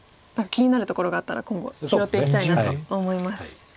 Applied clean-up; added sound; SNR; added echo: none; none; none; none.